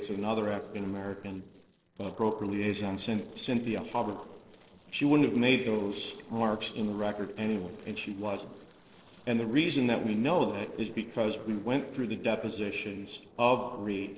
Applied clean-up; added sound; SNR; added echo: neural separator model SepFormer DNS4.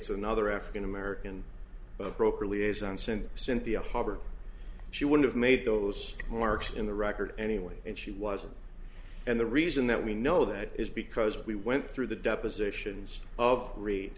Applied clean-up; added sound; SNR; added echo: none; none; none; none.